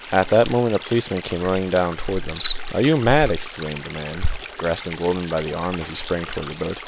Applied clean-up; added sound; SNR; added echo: none; Cricket + Stream; 11 dB; none.